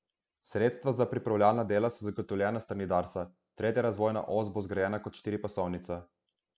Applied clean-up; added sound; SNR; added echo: none; none; none; none.